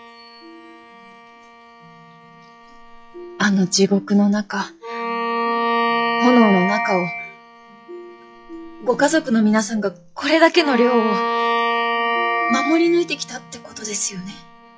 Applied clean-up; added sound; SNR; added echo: classical method log-MMSE.